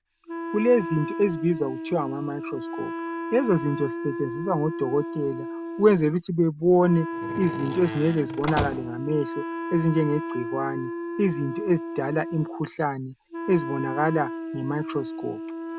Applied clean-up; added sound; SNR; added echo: none; Slam + Wind instrument, woodwind instrument; 7 dB; none.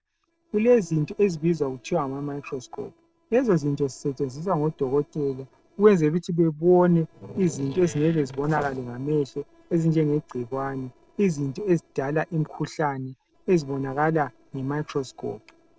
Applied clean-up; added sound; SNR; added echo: neural separator model SepFormer DNS4.